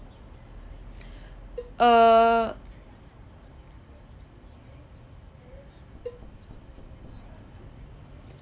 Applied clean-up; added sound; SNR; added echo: none; Cowbell + Knock; 20 dB; none.